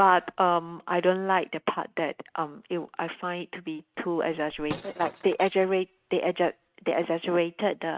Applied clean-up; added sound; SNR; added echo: neural mask model RNNoise.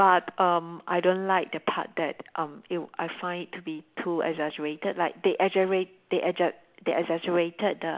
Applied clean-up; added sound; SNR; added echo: none; none; none; none.